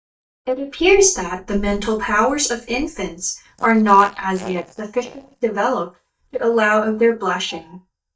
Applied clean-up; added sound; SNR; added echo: neural mask model DeepFilterNet 3.